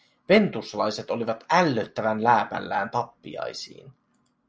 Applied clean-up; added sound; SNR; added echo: none; none; none; none.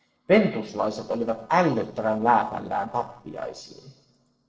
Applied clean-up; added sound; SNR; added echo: neural separator model SepFormer DNS4.